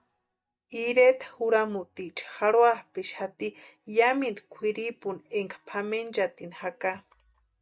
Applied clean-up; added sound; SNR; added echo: none; none; none; none.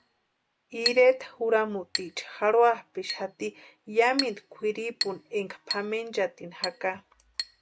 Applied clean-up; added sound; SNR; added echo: none; Chink, clink; 10 dB; none.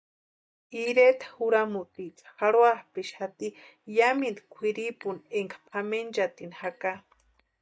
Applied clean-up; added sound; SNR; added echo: neural mask model DeepFilterNet 3.